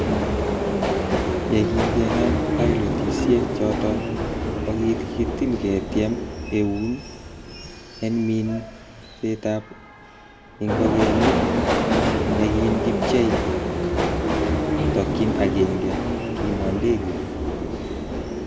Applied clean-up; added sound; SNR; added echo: none; Subway, metro, underground; -2 dB; reverberation time 1.3 s.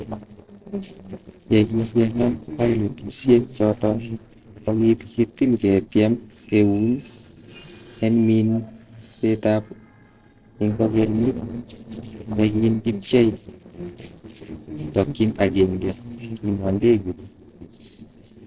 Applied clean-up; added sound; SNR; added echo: neural separator model SepFormer DNS4.